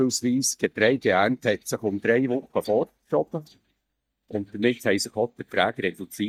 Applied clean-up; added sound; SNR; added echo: neural mask model DeepFilterNet 3.